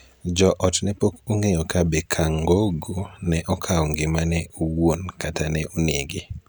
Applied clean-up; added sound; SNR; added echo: none; none; none; none.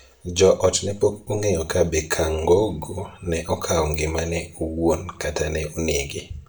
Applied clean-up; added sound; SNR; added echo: none; none; none; reverberation time 0.3 s.